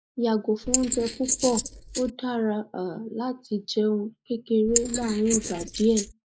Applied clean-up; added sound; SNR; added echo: neural mask model Resemble Enhance denoiser.